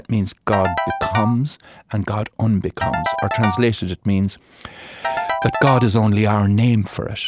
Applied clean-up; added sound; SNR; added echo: none; Ringtone / Keyboard (musical); 7 dB; none.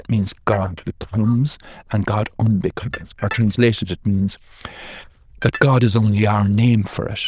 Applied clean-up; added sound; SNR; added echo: neural diffusion model UNIVERSE++.